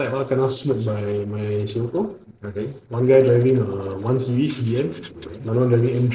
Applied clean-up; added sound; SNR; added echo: neural separator model SepFormer DNS4.